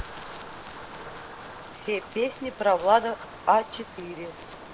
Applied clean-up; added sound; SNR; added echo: none; Wind; 14 dB; none.